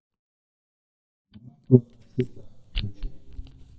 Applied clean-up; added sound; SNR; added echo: neural mask model DeepFilterNet 3.